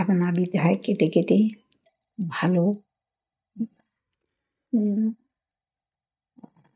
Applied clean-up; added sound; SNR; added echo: neural mask model DeepFilterNet 3.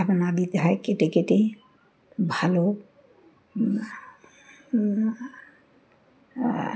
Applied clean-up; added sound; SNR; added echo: none; none; none; none.